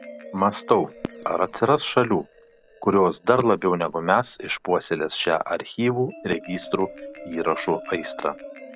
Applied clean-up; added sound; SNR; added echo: none; Marimba, xylophone + Fireworks; 16 dB; none.